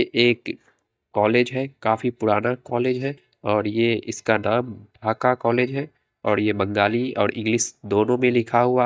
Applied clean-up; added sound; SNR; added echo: neural mask model DeepFilterNet 3.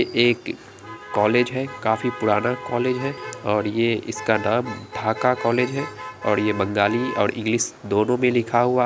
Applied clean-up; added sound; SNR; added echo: none; Motor vehicle (road); 14 dB; none.